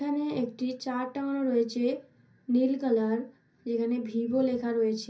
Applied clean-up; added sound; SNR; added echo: none; none; none; reverberation time 0.5 s.